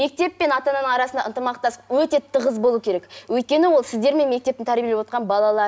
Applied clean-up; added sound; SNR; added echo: none; none; none; none.